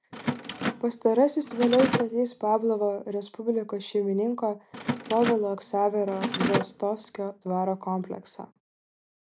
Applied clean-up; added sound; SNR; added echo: none; Mechanisms; 6 dB; none.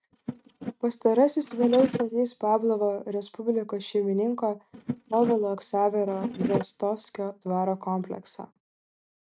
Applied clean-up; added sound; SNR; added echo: neural mask model RNNoise.